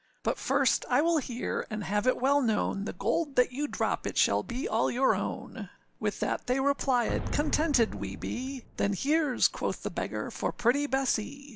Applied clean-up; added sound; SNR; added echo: none; Boom; 8 dB; none.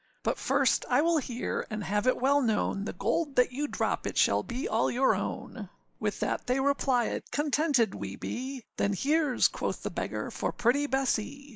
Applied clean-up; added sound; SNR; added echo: neural mask model Resemble Enhance denoiser.